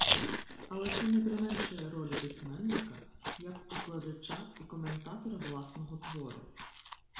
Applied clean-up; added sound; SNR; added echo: none; Chewing, mastication; -4 dB; reverberation time 0.6 s.